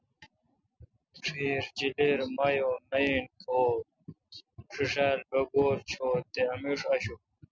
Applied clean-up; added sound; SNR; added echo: none; none; none; none.